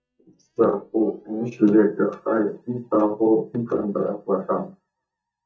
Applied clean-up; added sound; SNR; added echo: neural mask model DeepFilterNet 3.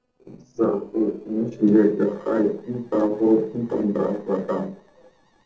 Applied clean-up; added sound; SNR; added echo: neural separator model SepFormer DNS4.